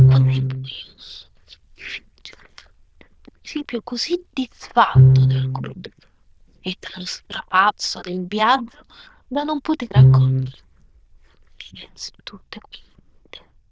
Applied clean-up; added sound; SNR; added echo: neural diffusion model UNIVERSE++.